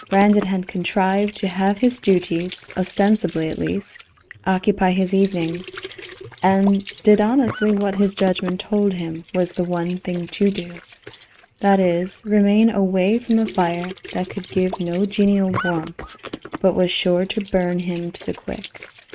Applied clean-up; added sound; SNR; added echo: neural mask model RNNoise.